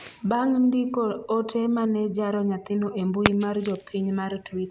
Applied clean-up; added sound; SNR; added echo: none; Fireworks; 12 dB; none.